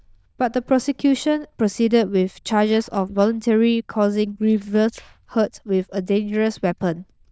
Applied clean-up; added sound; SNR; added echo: neural diffusion model UNIVERSE++.